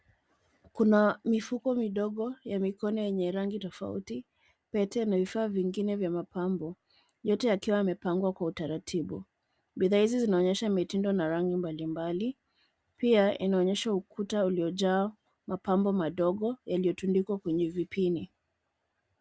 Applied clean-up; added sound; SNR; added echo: none; none; none; none.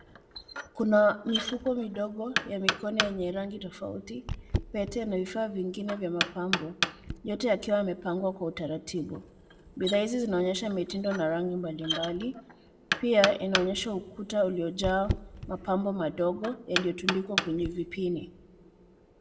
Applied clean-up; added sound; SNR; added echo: none; Knock; 6 dB; reverberation time 0.6 s.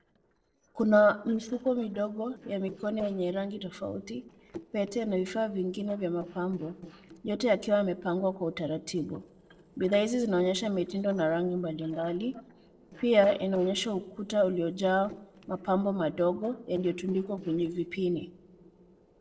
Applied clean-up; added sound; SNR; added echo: neural separator model SepFormer DNS4.